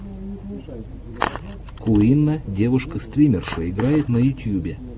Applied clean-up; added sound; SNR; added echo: none; none; none; none.